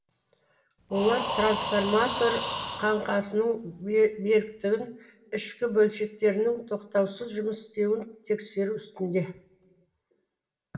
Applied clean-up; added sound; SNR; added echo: none; Breathing; 6 dB; reverberation time 0.7 s.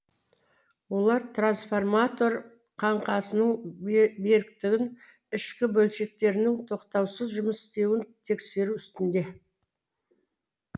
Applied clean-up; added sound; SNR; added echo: none; none; none; none.